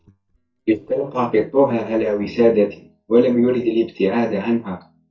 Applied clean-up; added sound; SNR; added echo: neural mask model DeepFilterNet 3.